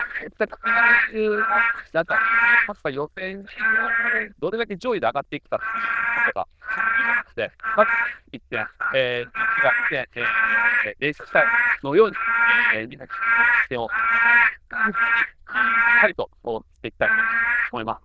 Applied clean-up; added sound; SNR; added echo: neural diffusion model UNIVERSE++.